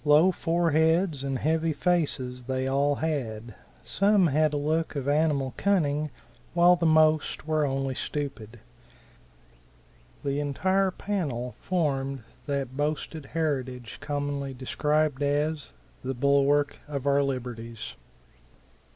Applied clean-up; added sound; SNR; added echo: none; none; none; none.